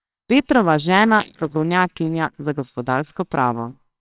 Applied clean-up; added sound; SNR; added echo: neural separator model SepFormer WHAMR!.